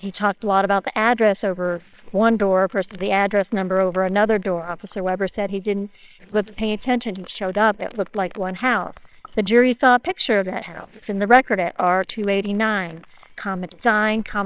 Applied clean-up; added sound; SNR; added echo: neural separator model SepFormer WHAMR!.